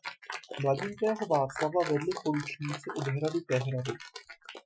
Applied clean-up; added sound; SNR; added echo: classical method Wiener filter.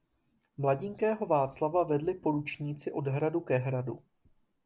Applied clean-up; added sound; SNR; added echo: none; none; none; none.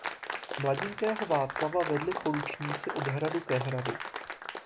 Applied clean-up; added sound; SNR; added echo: none; Applause; 5 dB; none.